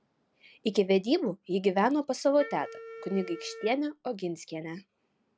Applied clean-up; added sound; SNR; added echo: none; Wind instrument, woodwind instrument; 15 dB; none.